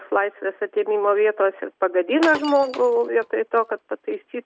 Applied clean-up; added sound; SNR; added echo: none; Glass; 16 dB; none.